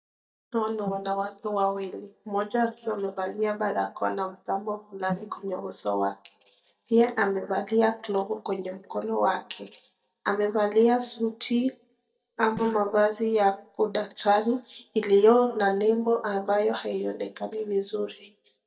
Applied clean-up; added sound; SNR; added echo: neural mask model DeepFilterNet 3.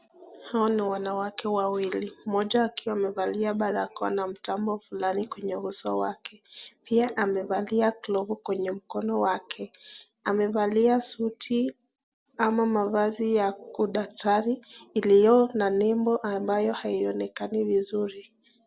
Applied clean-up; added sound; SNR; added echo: none; none; none; none.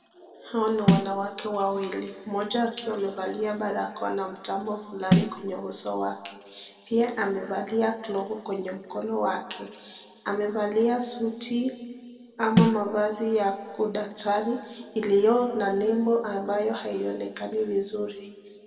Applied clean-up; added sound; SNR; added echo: none; Snare drum; -1 dB; reverberation time 1.8 s.